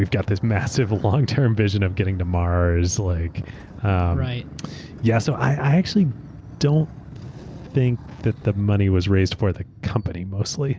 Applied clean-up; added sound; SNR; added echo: none; Motorcycle; 18 dB; none.